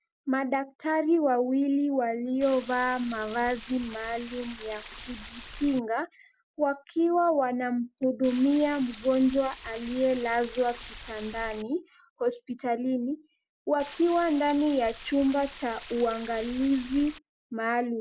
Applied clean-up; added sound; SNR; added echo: none; Stream; 14 dB; none.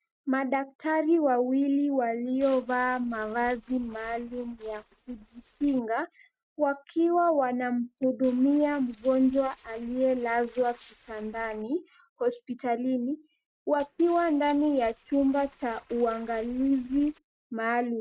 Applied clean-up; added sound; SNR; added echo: neural mask model RNNoise.